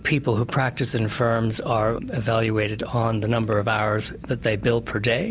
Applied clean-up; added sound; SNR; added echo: none; none; none; none.